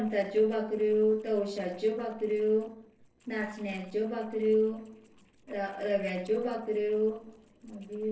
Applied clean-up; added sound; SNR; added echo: neural separator model SepFormer DNS4.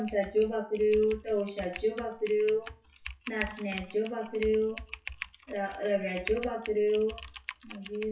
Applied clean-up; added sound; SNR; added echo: classical method WPE with log-MMSE.